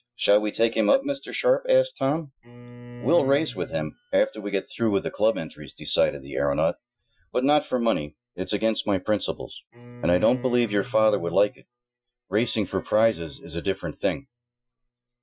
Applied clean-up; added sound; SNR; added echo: classical method Wiener filter.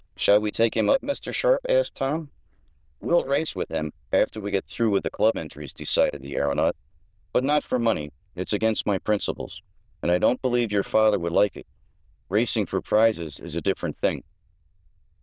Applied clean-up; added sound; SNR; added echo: neural diffusion model UNIVERSE++.